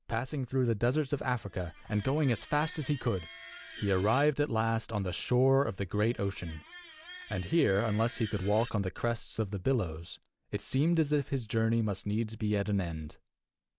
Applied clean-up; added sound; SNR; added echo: none; Screech; 18 dB; none.